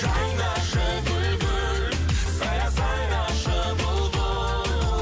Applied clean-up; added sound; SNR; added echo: none; Microwave oven; 15 dB; none.